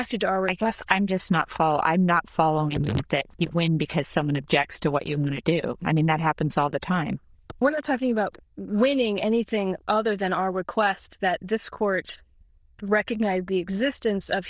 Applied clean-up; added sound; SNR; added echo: neural diffusion model UNIVERSE++.